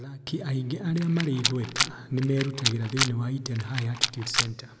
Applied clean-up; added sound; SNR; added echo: none; Rattle; 2 dB; none.